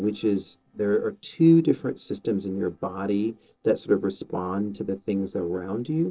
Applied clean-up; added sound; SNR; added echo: neural separator model SepFormer DNS4.